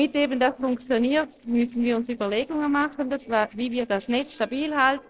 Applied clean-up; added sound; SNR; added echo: neural separator model SepFormer DNS4.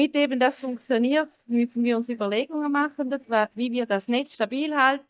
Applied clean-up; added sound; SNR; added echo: neural mask model DeepFilterNet 3.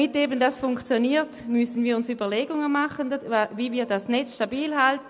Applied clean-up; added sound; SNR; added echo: none; none; none; none.